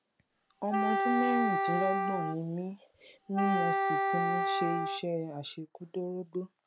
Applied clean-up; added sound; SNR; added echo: none; Wind instrument, woodwind instrument; -3 dB; none.